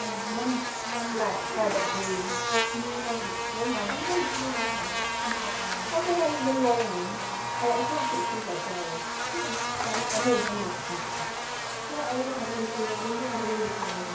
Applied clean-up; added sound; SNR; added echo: none; Buzz; -1 dB; reverberation time 0.6 s.